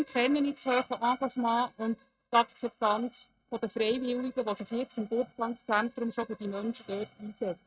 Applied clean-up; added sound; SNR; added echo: neural mask model RNNoise.